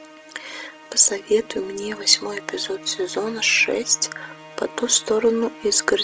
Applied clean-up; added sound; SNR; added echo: none; Musical instrument; 19 dB; none.